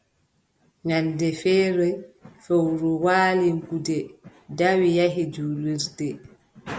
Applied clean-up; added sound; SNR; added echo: none; none; none; none.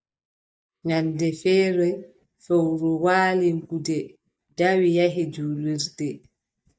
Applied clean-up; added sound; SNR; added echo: neural mask model DeepFilterNet 3.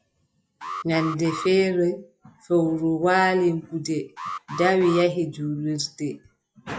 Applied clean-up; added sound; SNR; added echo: classical method log-MMSE.